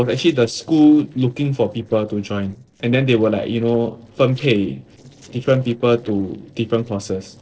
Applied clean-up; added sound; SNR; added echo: neural separator model SepFormer DNS4.